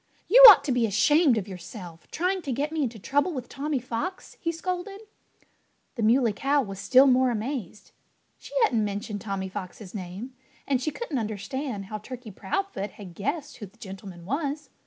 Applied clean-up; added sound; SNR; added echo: none; none; none; none.